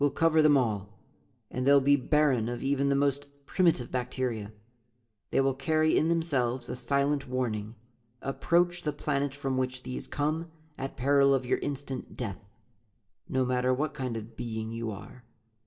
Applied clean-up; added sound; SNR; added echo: none; none; none; reverberation time 0.2 s.